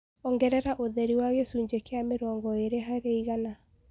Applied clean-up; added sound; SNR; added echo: none; none; none; none.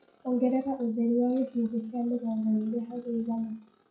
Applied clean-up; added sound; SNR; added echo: classical method WPE with log-MMSE.